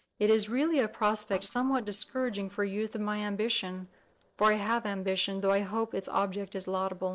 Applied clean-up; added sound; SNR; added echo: neural separator model SepFormer DNS4.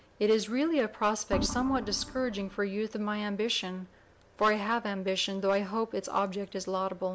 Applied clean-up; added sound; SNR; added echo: none; Organ; 6 dB; none.